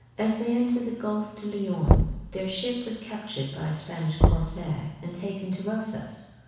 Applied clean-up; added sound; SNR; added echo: none; Knock; -2 dB; reverberation time 1.1 s.